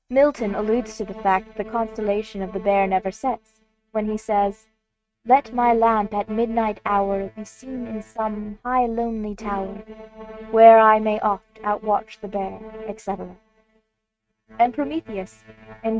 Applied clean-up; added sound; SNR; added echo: neural mask model RNNoise.